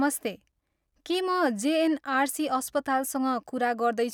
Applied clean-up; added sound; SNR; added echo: none; none; none; none.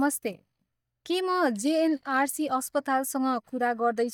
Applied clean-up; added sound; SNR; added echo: neural mask model DeepFilterNet 3.